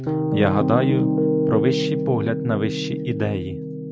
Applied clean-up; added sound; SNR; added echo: none; Piano; -1 dB; none.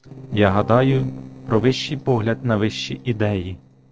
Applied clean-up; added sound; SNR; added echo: neural separator model SepFormer DNS4.